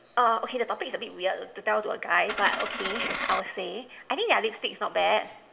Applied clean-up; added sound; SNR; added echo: none; Coin (dropping); 4 dB; reverberation time 2.5 s.